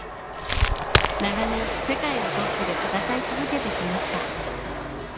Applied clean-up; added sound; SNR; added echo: none; Crackle + Train; -5 dB; none.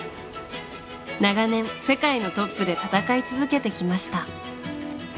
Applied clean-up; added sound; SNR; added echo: none; none; none; none.